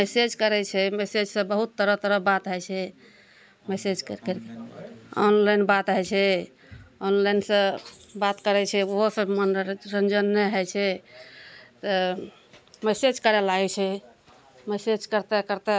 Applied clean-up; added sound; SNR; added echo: none; none; none; none.